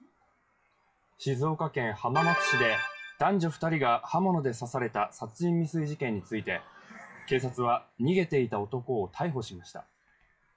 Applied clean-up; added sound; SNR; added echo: classical method WPE with log-MMSE.